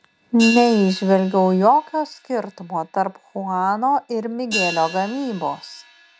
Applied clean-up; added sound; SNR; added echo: none; Hi-hat; 13 dB; none.